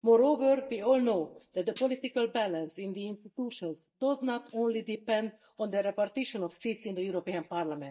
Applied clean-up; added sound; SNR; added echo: neural mask model DeepFilterNet 3.